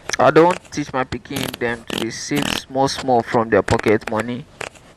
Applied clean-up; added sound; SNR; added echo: none; Fart; 12 dB; none.